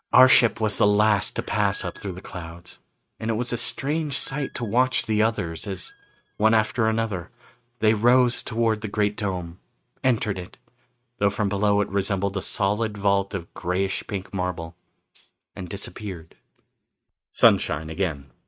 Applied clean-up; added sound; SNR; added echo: neural mask model RNNoise.